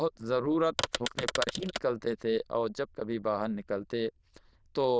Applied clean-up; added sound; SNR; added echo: neural diffusion model UNIVERSE++.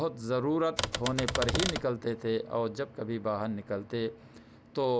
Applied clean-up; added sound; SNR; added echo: none; Typewriter; 2 dB; none.